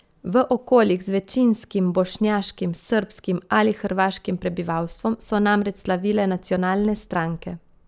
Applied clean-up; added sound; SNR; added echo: none; none; none; none.